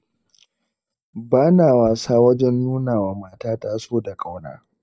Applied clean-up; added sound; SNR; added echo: neural mask model DeepFilterNet 3.